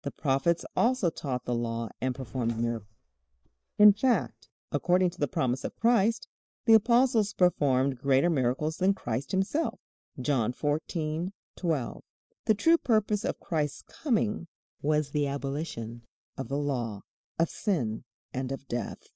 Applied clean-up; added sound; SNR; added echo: neural mask model DeepFilterNet 3.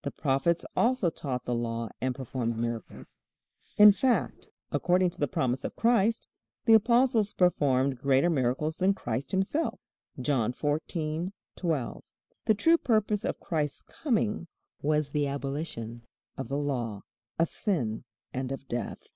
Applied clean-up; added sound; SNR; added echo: neural mask model Resemble Enhance denoiser.